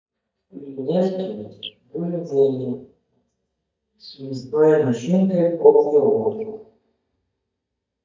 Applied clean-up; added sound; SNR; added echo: neural mask model DeepFilterNet 3.